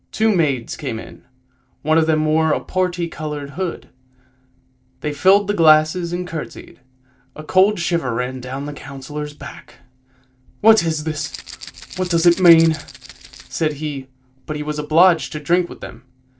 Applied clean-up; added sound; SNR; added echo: neural separator model SepFormer DNS4.